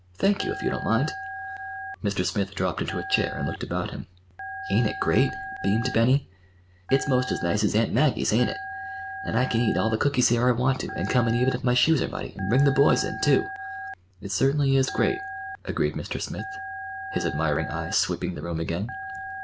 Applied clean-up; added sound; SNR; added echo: none; Telephone; 11 dB; none.